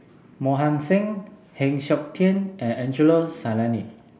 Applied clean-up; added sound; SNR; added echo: none; none; none; none.